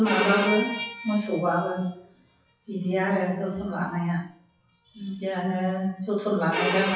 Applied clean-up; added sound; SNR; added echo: classical method WPE with log-MMSE.